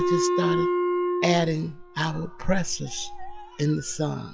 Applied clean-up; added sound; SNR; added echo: classical method log-MMSE.